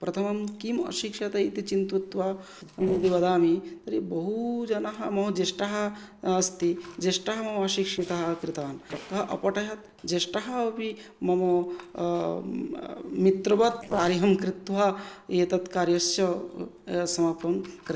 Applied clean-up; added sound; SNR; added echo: neural separator model SepFormer DNS4.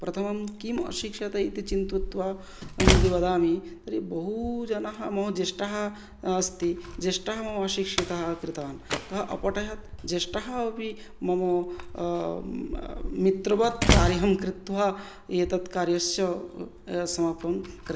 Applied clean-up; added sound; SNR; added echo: none; Slam; 4 dB; none.